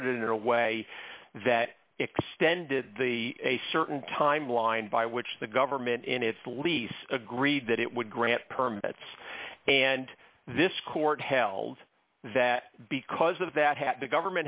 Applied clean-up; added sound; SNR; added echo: none; none; none; none.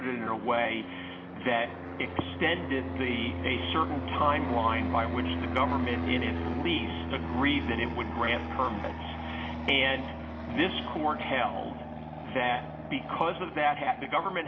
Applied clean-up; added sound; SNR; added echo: none; Fixed-wing aircraft, airplane; 4 dB; reverberation time 1.3 s.